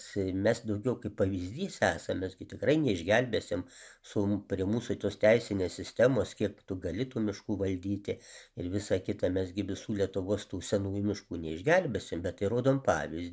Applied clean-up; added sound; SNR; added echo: none; none; none; none.